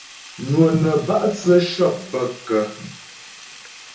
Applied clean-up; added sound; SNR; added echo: none; Sink (filling or washing); 20 dB; reverberation time 0.6 s.